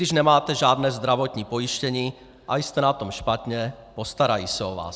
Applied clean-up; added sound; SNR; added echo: none; none; none; none.